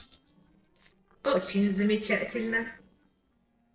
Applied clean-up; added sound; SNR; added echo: neural separator model SepFormer DNS4.